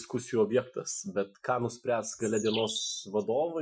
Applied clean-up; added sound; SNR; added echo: classical method Wiener filter.